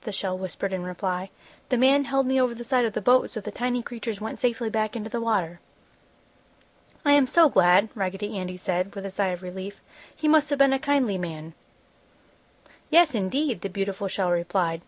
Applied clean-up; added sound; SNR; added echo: none; none; none; none.